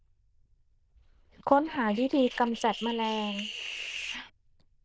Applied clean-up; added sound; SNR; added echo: neural diffusion model UNIVERSE++.